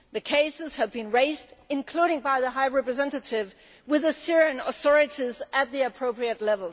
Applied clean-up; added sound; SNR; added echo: none; Bird; 1 dB; none.